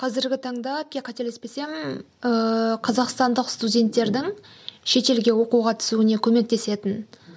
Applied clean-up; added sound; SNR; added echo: none; none; none; none.